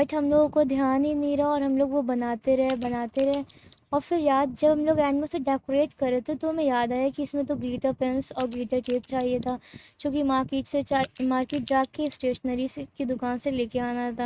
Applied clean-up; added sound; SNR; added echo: neural mask model RNNoise.